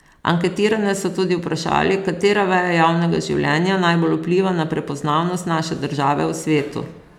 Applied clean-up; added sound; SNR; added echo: none; none; none; none.